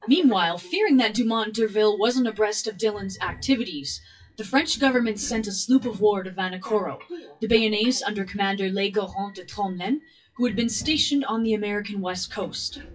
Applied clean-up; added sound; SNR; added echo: classical method WPE with log-MMSE.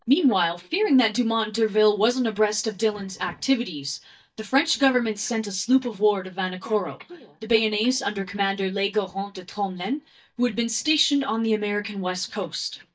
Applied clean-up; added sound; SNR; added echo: neural mask model DeepFilterNet 3.